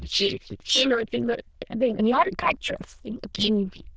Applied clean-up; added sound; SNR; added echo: neural diffusion model UNIVERSE++.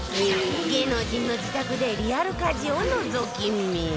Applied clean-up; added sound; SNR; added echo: none; Insect; 13 dB; none.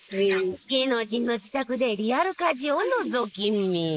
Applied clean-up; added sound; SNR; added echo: neural mask model Resemble Enhance denoiser.